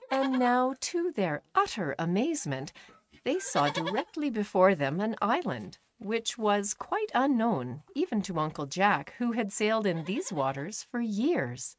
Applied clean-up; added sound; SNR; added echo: neural mask model RNNoise.